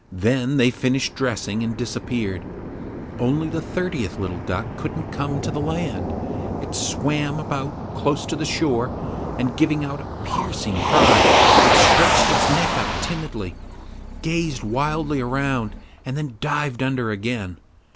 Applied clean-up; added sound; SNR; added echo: none; Motor vehicle (road); -1 dB; none.